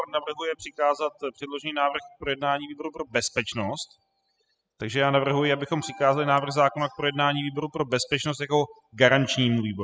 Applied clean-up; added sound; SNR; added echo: classical method spectral subtraction.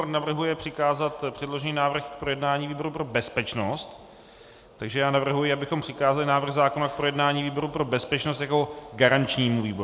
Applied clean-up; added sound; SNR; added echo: none; none; none; none.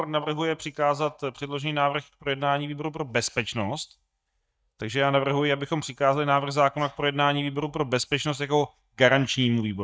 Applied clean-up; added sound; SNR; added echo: neural mask model DeepFilterNet 3.